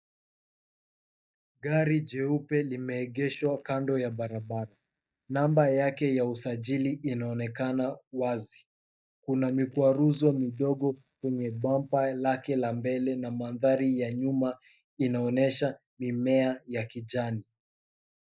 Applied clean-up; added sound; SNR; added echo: neural mask model DeepFilterNet 3.